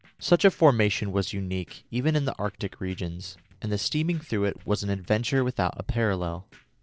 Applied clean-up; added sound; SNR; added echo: neural separator model SepFormer DNS4.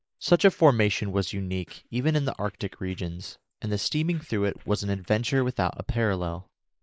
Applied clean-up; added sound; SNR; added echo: neural mask model Resemble Enhance denoiser.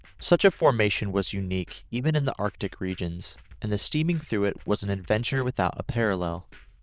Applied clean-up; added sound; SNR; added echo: neural diffusion model UNIVERSE++.